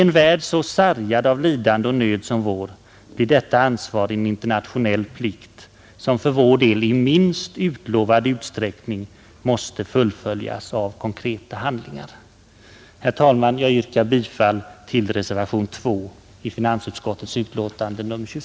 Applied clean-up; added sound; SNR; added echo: none; none; none; none.